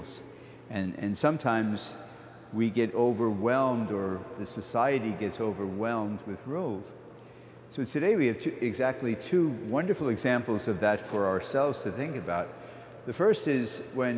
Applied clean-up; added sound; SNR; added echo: none; none; none; none.